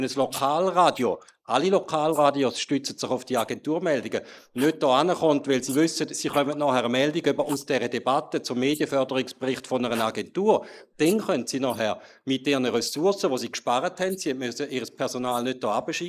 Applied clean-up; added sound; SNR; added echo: neural mask model Resemble Enhance denoiser.